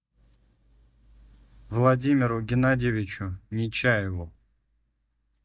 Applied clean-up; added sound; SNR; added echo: neural mask model DeepFilterNet 3.